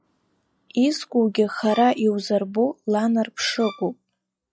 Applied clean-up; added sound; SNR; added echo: classical method log-MMSE.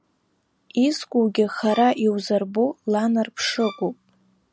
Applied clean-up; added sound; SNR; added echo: none; Bowed string instrument; 19 dB; none.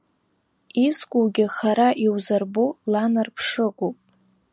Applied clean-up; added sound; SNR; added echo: none; none; none; none.